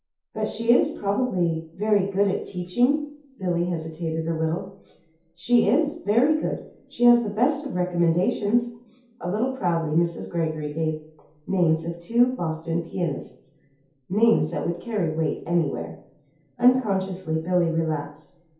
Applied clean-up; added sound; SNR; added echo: none; none; none; reverberation time 0.6 s.